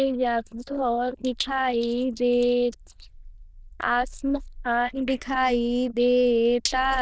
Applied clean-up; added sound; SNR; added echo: neural diffusion model UNIVERSE++.